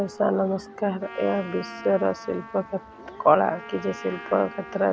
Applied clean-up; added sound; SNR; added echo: none; Dog + Trumpet; 16 dB; none.